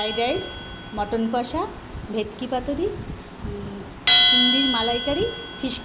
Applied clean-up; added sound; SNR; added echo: none; Bell; -3 dB; none.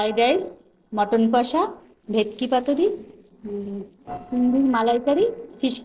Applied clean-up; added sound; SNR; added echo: neural separator model SepFormer DNS4.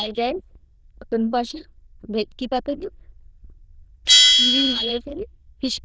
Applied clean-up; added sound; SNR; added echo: neural diffusion model UNIVERSE++.